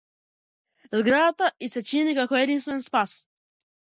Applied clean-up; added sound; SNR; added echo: none; none; none; none.